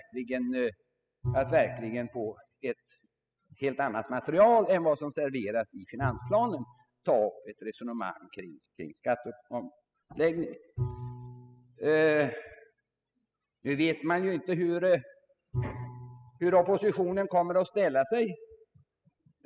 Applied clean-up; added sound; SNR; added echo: classical method spectral subtraction.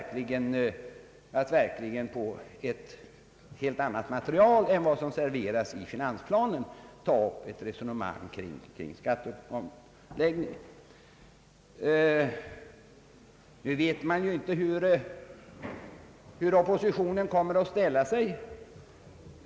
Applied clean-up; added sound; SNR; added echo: none; none; none; none.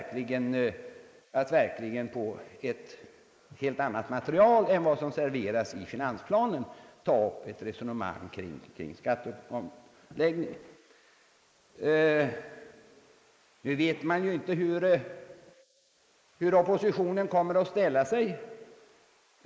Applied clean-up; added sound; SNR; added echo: neural mask model Resemble Enhance denoiser.